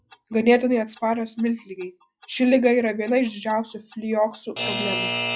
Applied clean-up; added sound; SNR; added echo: classical method log-MMSE.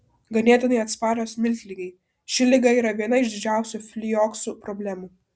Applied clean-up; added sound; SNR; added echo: none; none; none; none.